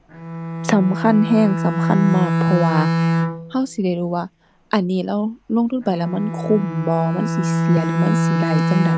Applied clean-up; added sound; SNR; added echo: none; Bowed string instrument; 1 dB; none.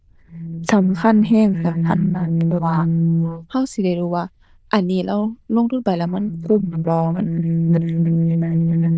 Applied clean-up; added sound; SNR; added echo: neural diffusion model UNIVERSE++.